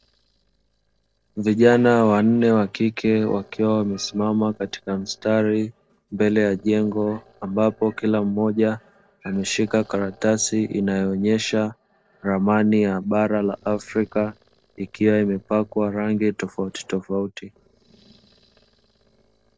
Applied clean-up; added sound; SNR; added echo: neural separator model SepFormer DNS4.